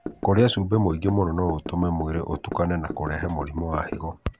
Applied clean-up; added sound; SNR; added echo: none; Knock / Wood; 13 dB; none.